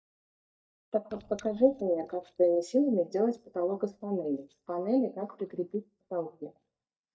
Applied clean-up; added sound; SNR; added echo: neural mask model DeepFilterNet 3.